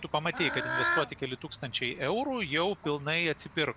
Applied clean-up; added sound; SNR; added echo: none; Bird / Fowl; 6 dB; none.